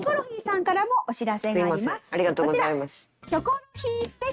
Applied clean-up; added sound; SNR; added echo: neural mask model RNNoise.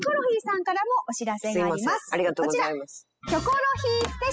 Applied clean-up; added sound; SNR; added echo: classical method spectral subtraction.